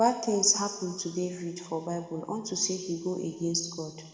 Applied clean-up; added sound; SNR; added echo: none; none; none; reverberation time 1.5 s.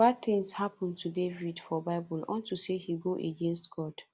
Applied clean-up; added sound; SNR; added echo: none; none; none; none.